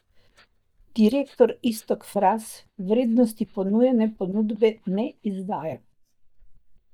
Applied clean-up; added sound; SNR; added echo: neural mask model DeepFilterNet 3.